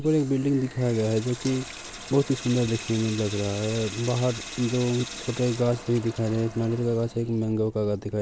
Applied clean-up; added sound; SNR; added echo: none; Sink (filling or washing) / Water tap, faucet; 14 dB; none.